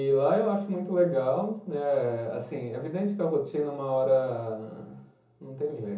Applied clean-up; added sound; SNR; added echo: none; none; none; reverberation time 0.6 s.